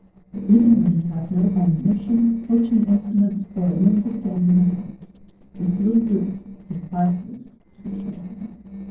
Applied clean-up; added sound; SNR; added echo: neural separator model SepFormer DNS4.